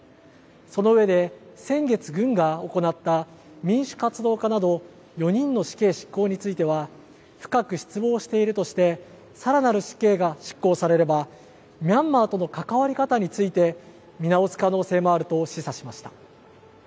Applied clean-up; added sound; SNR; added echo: none; none; none; none.